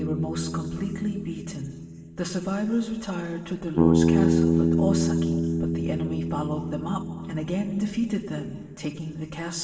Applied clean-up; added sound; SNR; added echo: none; Bass guitar; -4 dB; reverberation time 2.0 s.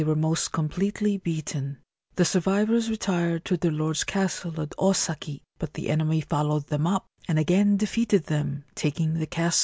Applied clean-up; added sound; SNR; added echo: none; none; none; none.